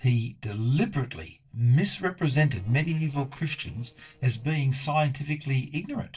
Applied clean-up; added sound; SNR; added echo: neural separator model SepFormer DNS4.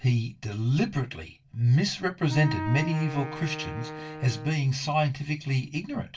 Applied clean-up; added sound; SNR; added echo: none; Wind instrument, woodwind instrument; 10 dB; reverberation time 0.2 s.